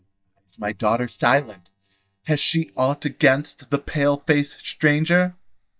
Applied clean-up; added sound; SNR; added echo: neural mask model DeepFilterNet 3.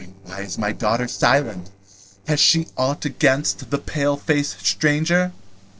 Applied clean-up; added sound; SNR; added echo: neural separator model SepFormer DNS4.